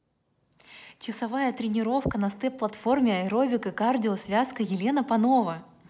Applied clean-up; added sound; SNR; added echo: none; none; none; none.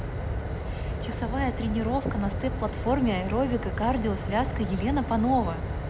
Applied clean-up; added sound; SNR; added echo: none; Fire; 2 dB; none.